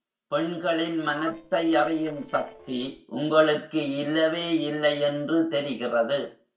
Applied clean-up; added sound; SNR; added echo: neural separator model SepFormer DNS4.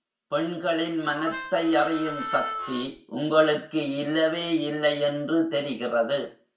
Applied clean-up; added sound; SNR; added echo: none; Harmonica; 9 dB; reverberation time 0.3 s.